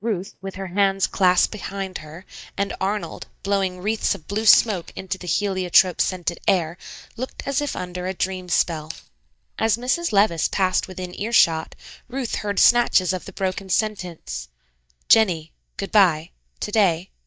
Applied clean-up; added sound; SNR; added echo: neural mask model DeepFilterNet 3.